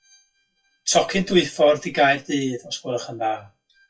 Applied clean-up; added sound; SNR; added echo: classical method WPE with log-MMSE.